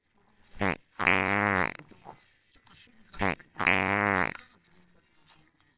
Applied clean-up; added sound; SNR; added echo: neural separator model SepFormer WHAMR!.